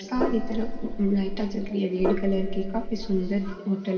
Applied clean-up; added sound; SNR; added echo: none; Gong; 2 dB; reverberation time 2.7 s.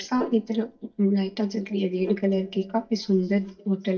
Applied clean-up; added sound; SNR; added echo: neural mask model DeepFilterNet 3.